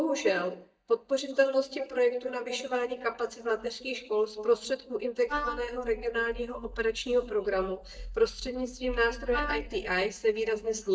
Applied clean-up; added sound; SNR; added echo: neural mask model DeepFilterNet 3.